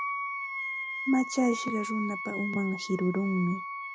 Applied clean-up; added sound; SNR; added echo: none; Wind instrument, woodwind instrument; 5 dB; none.